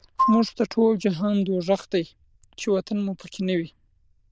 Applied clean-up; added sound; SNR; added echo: neural diffusion model UNIVERSE++.